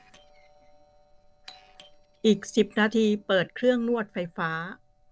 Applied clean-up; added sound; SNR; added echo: neural separator model SepFormer DNS4.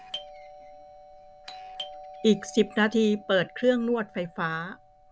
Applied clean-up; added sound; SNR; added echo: none; Doorbell; 17 dB; none.